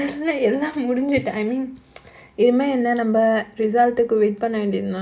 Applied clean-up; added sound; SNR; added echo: none; none; none; none.